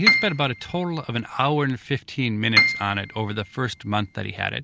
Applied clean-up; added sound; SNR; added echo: none; Piano; 0 dB; none.